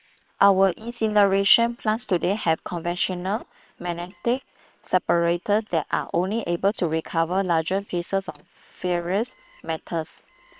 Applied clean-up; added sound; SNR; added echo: neural separator model SepFormer WHAM!.